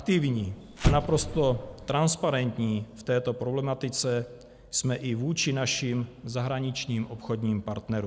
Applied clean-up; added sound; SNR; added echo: none; Explosion; 3 dB; none.